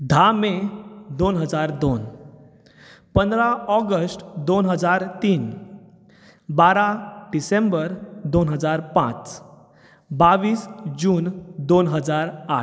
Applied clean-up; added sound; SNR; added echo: none; none; none; none.